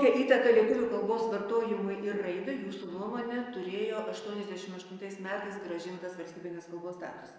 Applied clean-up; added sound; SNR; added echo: neural mask model Resemble Enhance denoiser.